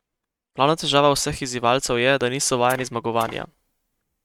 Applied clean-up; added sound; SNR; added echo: neural mask model RNNoise.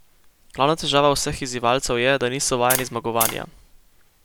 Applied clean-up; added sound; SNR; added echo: none; Tap; 4 dB; none.